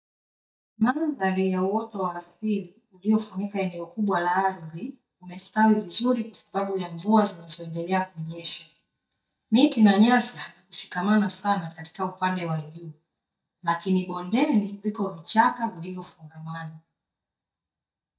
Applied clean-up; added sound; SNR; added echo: neural mask model DeepFilterNet 3.